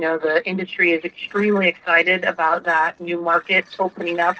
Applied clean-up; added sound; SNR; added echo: neural separator model SepFormer DNS4.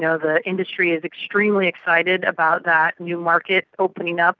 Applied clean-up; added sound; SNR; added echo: none; none; none; none.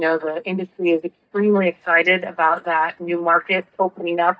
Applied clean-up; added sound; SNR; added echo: neural mask model DeepFilterNet 3.